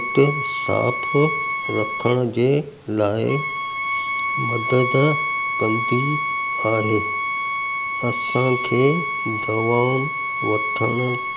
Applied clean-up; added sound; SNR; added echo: none; Bowed string instrument; 2 dB; none.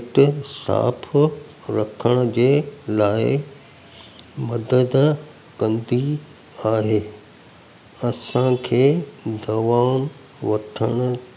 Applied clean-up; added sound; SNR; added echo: none; none; none; none.